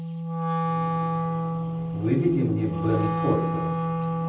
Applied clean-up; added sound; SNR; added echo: none; Wind instrument, woodwind instrument; -2 dB; reverberation time 0.6 s.